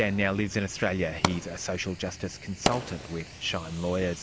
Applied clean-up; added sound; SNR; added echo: none; Fire; 6 dB; none.